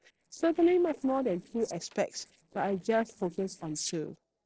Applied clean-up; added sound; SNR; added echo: neural separator model SepFormer DNS4.